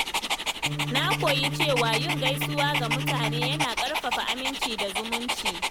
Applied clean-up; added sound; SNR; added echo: none; Organ + Dog; -2 dB; none.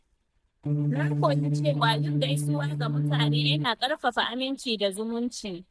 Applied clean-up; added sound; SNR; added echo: neural mask model DeepFilterNet 3.